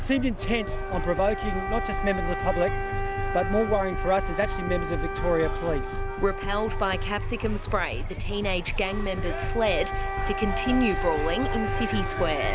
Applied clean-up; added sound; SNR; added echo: none; Wind instrument, woodwind instrument; 8 dB; none.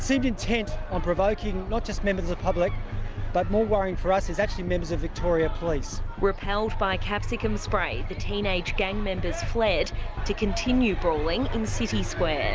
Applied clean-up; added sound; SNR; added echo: none; none; none; none.